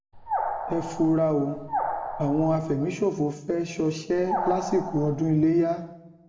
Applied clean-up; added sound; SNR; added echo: none; Animal; 6 dB; reverberation time 0.7 s.